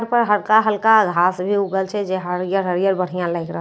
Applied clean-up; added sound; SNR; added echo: none; none; none; none.